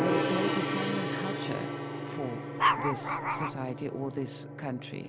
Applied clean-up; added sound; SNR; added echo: none; Dog + Gong; -5 dB; none.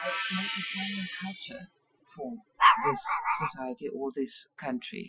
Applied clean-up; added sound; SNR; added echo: classical method Wiener filter.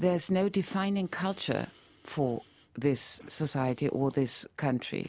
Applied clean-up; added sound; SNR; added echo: none; none; none; none.